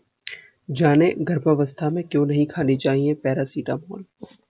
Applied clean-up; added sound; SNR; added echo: none; none; none; none.